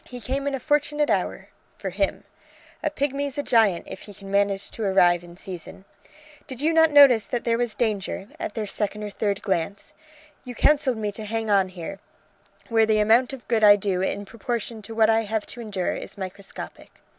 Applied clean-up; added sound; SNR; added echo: none; none; none; none.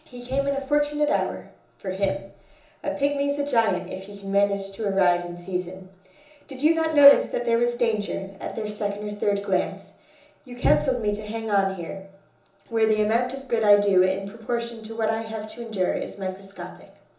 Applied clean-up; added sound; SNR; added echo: none; Brass instrument; 16 dB; reverberation time 0.6 s.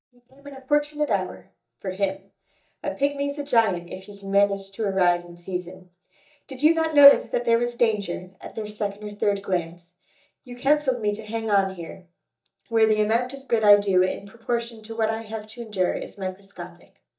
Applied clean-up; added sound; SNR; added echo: neural mask model DeepFilterNet 3.